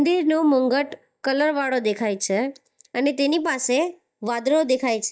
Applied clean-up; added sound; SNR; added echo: neural mask model DeepFilterNet 3.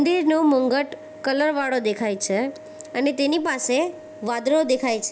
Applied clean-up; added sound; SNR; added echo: none; Organ; 19 dB; none.